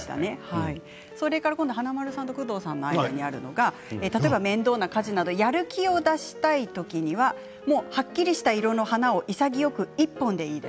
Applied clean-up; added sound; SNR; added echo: none; none; none; none.